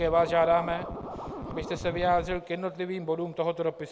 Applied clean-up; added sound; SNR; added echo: none; Scratching (performance technique); 11 dB; none.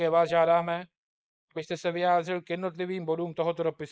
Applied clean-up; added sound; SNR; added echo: neural mask model Resemble Enhance denoiser.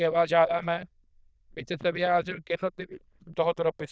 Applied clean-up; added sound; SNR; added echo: neural diffusion model UNIVERSE++.